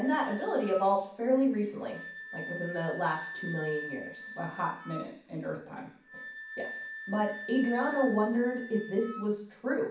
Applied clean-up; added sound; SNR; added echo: none; Wind instrument, woodwind instrument; 12 dB; reverberation time 0.6 s.